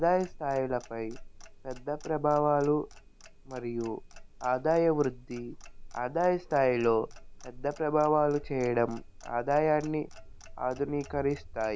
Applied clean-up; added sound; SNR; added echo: none; Clock; 16 dB; none.